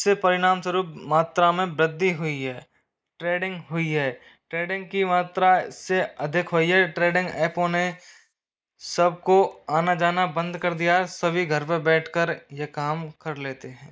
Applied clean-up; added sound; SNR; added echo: neural mask model Resemble Enhance denoiser.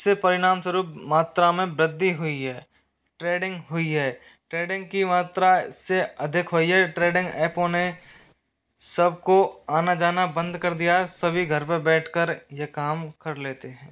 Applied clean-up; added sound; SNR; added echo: neural separator model SepFormer DNS4.